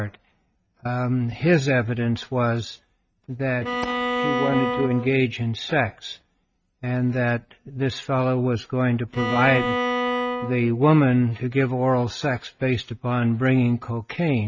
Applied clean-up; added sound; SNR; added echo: neural mask model RNNoise.